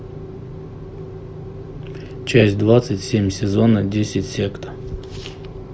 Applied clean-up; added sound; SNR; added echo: none; none; none; none.